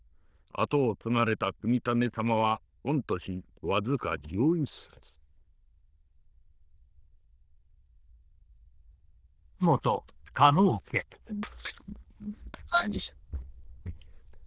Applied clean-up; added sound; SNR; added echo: neural diffusion model UNIVERSE++.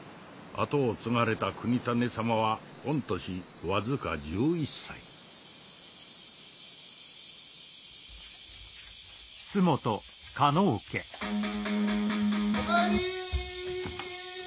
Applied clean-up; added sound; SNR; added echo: none; Electric guitar; -3 dB; none.